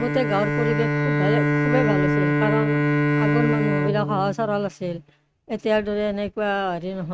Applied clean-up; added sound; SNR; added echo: neural mask model RNNoise.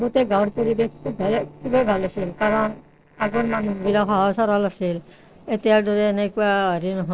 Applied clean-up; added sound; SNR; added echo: neural separator model SepFormer DNS4.